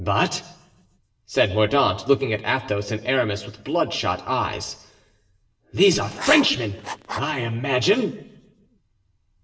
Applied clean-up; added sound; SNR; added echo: none; Writing; 9 dB; reverberation time 0.8 s.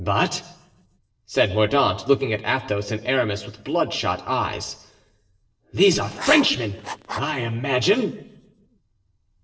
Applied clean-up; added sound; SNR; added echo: neural separator model SepFormer DNS4.